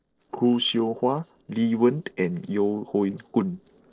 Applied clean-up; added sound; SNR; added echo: neural separator model SepFormer DNS4.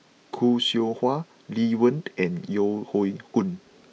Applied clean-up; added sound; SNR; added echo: none; none; none; none.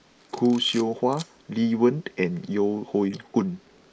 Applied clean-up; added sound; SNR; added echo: neural mask model Resemble Enhance denoiser.